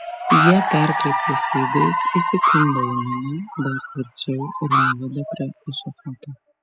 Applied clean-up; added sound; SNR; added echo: classical method spectral subtraction.